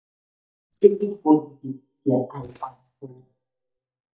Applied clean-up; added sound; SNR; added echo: neural mask model DeepFilterNet 3.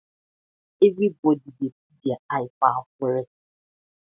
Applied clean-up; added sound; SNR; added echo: none; none; none; none.